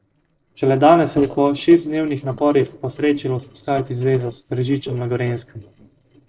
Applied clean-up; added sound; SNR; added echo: neural separator model SepFormer DNS4.